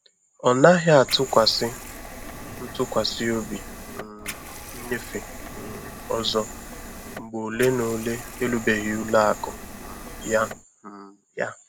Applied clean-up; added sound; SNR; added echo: none; Liquid; 13 dB; none.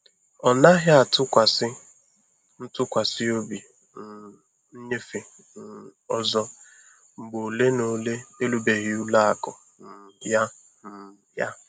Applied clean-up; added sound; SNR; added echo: none; none; none; none.